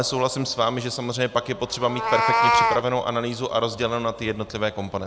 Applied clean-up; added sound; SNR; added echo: none; Meow; 2 dB; none.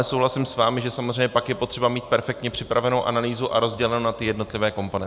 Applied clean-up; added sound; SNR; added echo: none; none; none; none.